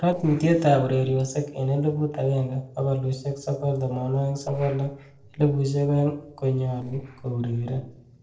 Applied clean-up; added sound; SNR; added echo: neural separator model SepFormer DNS4.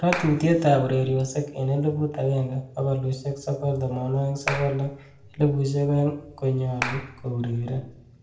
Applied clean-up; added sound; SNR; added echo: none; Clapping; 10 dB; reverberation time 0.5 s.